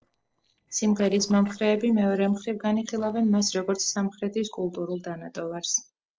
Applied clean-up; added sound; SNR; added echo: neural separator model SepFormer DNS4.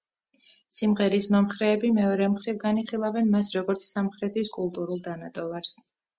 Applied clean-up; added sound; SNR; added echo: none; none; none; none.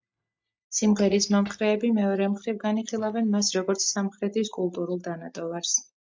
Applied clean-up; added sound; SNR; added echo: neural mask model DeepFilterNet 3.